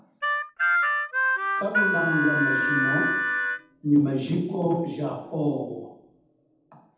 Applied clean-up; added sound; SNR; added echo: none; Harmonica; -4 dB; reverberation time 0.8 s.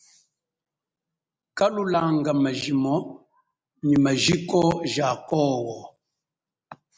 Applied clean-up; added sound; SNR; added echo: none; none; none; none.